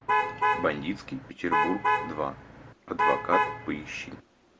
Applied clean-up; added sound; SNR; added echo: none; Alarm / Truck; -5 dB; none.